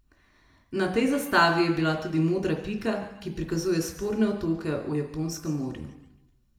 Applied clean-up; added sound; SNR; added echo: none; none; none; reverberation time 1.0 s.